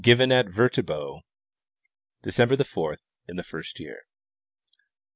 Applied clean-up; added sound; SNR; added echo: none; none; none; none.